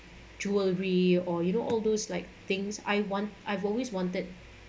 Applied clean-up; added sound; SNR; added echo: none; none; none; none.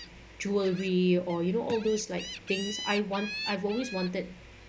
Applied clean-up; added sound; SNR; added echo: none; Gull, seagull; 12 dB; none.